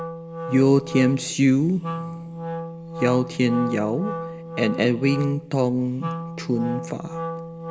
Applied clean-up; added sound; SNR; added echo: none; Wind instrument, woodwind instrument; 9 dB; reverberation time 0.8 s.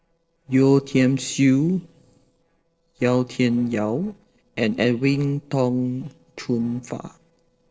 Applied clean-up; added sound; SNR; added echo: neural separator model SepFormer DNS4.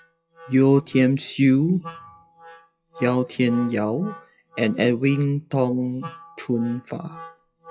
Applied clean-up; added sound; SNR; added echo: classical method WPE with log-MMSE.